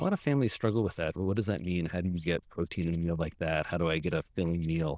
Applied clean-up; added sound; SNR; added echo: neural diffusion model UNIVERSE++.